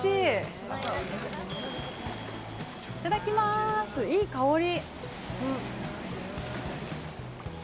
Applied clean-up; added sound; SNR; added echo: none; Waves, surf; 12 dB; none.